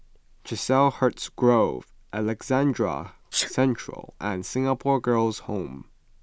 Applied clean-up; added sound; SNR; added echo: none; Sneeze; 16 dB; none.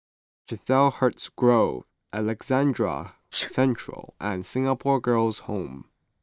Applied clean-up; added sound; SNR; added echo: neural mask model DeepFilterNet 3.